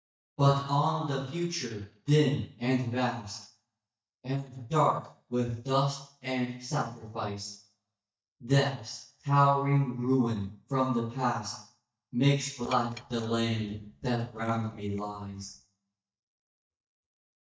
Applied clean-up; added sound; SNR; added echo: neural mask model DeepFilterNet 3.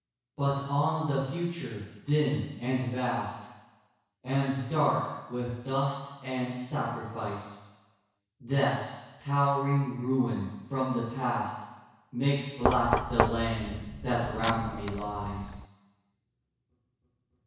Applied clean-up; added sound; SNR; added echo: none; Knock; 1 dB; reverberation time 1.1 s.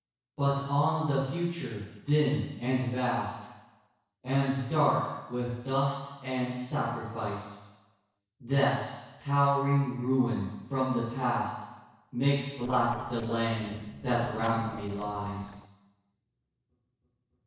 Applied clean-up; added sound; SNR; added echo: neural separator model SepFormer DNS4.